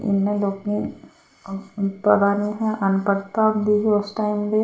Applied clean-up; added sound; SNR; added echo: none; none; none; none.